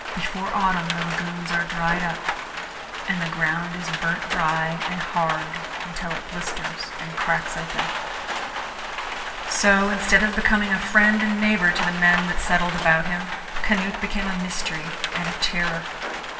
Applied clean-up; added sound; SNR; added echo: none; Rain; 6 dB; reverberation time 1.8 s.